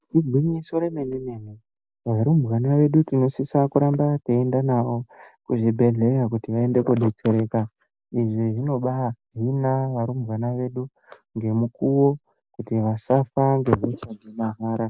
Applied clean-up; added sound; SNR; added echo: none; none; none; none.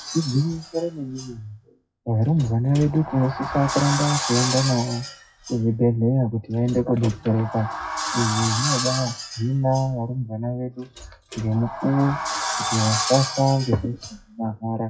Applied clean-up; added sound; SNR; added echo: classical method WPE with log-MMSE.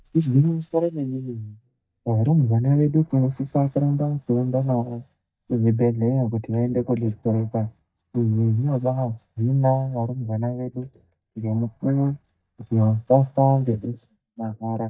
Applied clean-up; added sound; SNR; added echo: neural mask model DeepFilterNet 3.